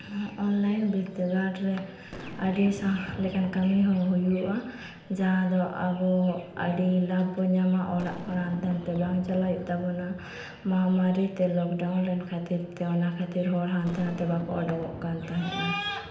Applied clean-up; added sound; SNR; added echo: none; Boom; 18 dB; reverberation time 0.8 s.